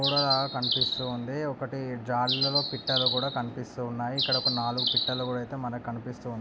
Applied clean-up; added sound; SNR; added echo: none; Bird; -1 dB; none.